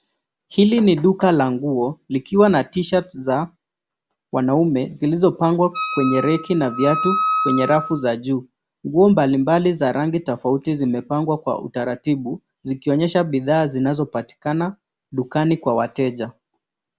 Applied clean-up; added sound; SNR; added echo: none; Wind instrument, woodwind instrument; 5 dB; none.